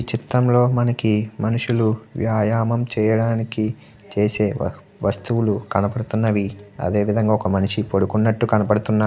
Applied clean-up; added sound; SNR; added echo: none; none; none; none.